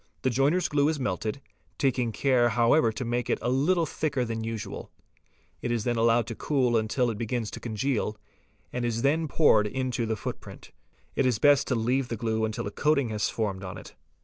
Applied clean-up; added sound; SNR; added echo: none; none; none; none.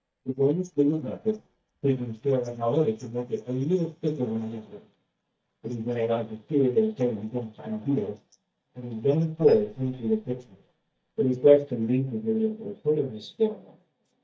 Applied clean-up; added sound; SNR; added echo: neural mask model DeepFilterNet 3.